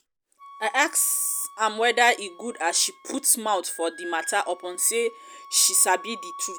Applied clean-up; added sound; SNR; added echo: none; Wind instrument, woodwind instrument; 18 dB; none.